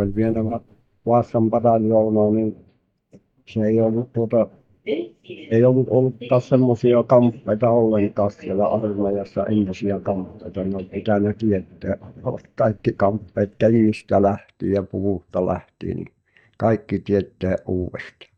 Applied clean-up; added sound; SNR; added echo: neural mask model DeepFilterNet 3.